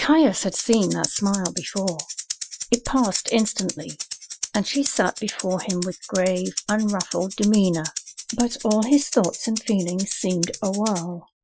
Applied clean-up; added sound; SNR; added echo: classical method Wiener filter.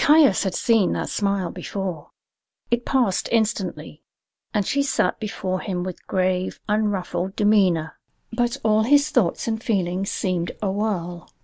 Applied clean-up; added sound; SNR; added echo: none; none; none; none.